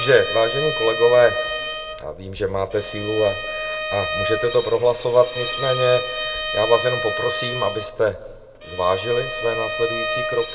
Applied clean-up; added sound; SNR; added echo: none; Bowed string instrument; 6 dB; reverberation time 1.3 s.